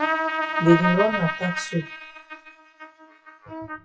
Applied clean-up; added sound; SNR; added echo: classical method WPE with log-MMSE.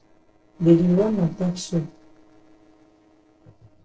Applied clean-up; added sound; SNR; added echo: neural separator model SepFormer DNS4.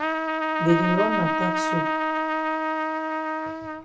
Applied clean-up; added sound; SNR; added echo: none; Trumpet; -3 dB; reverberation time 0.2 s.